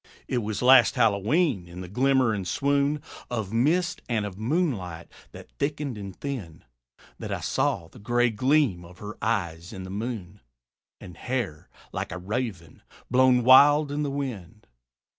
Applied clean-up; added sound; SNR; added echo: none; none; none; none.